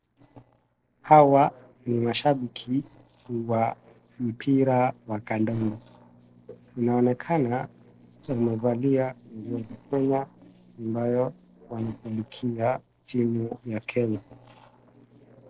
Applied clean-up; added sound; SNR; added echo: neural separator model SepFormer DNS4.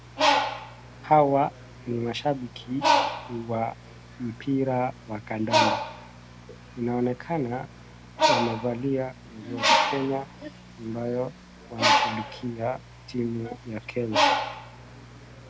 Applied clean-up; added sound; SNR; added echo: none; Bird; -1 dB; none.